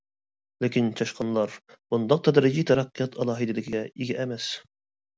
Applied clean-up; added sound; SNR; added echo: none; none; none; none.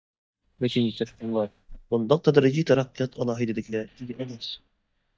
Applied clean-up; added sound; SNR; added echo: neural mask model DeepFilterNet 3.